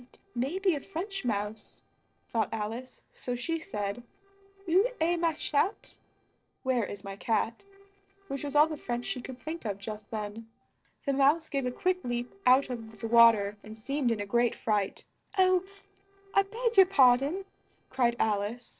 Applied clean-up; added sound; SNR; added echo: neural separator model SepFormer DNS4.